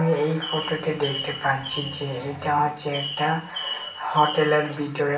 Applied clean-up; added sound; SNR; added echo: none; Bird; 10 dB; reverberation time 0.3 s.